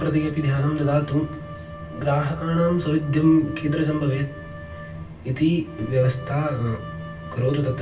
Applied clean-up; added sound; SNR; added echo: none; Wind instrument, woodwind instrument; 18 dB; reverberation time 0.2 s.